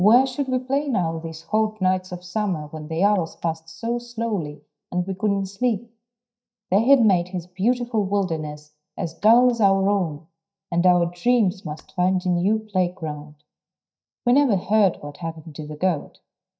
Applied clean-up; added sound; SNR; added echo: neural mask model DeepFilterNet 3.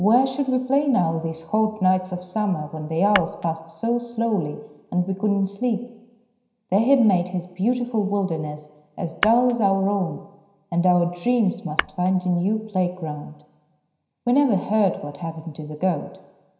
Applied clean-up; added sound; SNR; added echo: none; Tap / Glass; 7 dB; reverberation time 0.9 s.